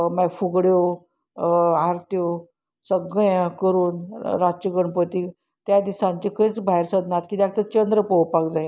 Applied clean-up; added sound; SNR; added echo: none; none; none; none.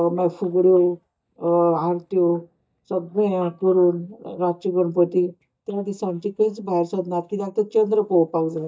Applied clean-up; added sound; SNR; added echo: neural mask model DeepFilterNet 3.